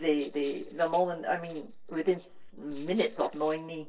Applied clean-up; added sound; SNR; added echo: neural separator model SepFormer DNS4.